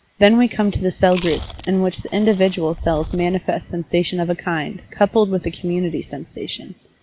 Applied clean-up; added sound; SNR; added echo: none; Chewing, mastication; 14 dB; none.